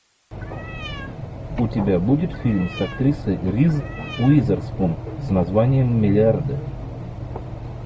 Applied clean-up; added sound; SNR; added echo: none; Cat; 17 dB; none.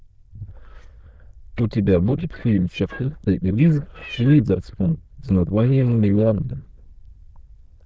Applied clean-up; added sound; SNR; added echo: neural diffusion model UNIVERSE++.